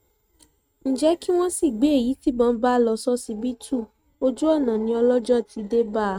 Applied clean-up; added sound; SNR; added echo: neural mask model RNNoise.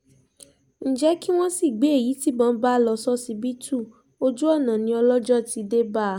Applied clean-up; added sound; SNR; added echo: none; none; none; none.